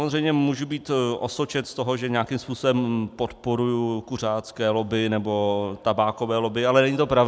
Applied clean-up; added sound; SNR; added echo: none; none; none; none.